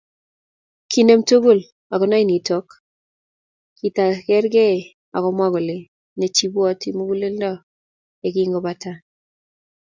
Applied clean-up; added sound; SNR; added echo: none; none; none; none.